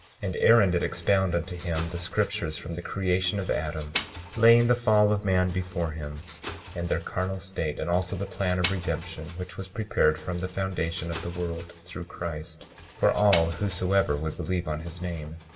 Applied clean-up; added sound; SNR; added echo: none; Engine; 13 dB; reverberation time 1.1 s.